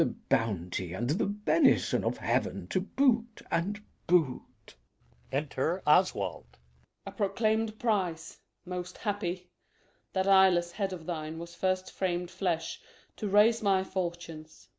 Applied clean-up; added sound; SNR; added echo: none; none; none; none.